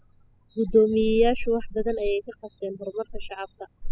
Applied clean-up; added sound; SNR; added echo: classical method spectral subtraction.